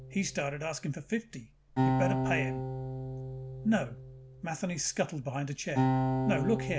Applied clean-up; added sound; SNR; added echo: none; Acoustic guitar; -1 dB; none.